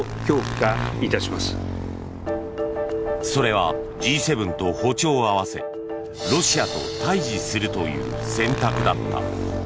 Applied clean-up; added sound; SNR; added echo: none; Motorcycle / Engine; 7 dB; none.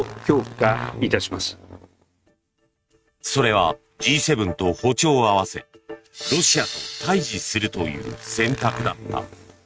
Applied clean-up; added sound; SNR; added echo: neural mask model RNNoise.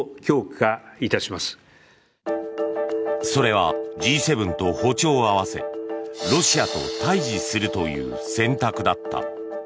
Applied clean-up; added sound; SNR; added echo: none; none; none; none.